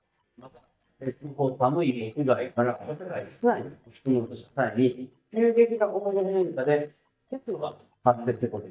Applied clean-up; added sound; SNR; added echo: neural mask model DeepFilterNet 3.